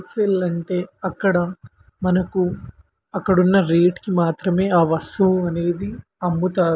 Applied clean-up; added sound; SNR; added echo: none; none; none; none.